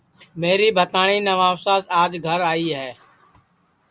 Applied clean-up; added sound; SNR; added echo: none; none; none; none.